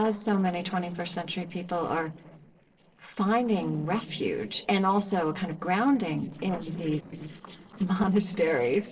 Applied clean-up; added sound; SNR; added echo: neural separator model SepFormer DNS4.